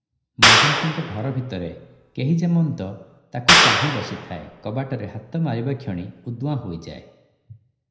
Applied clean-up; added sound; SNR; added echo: none; Clapping; -4 dB; reverberation time 0.7 s.